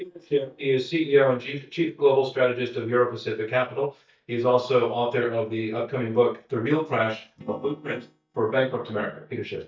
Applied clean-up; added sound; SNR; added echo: neural mask model DeepFilterNet 3.